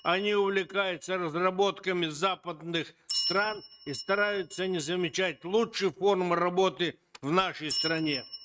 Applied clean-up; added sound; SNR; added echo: neural mask model RNNoise.